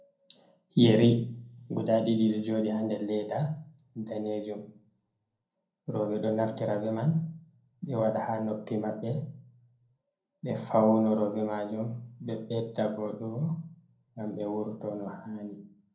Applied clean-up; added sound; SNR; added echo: none; none; none; reverberation time 0.5 s.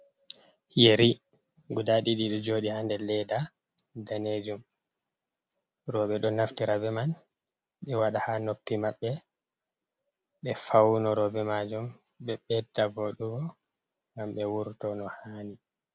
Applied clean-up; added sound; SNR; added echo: none; none; none; none.